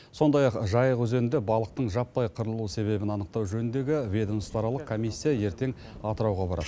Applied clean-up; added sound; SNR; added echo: none; none; none; none.